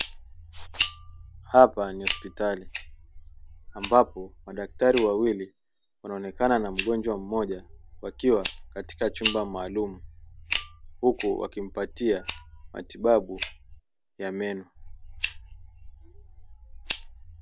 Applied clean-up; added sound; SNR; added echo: none; Fire; 4 dB; none.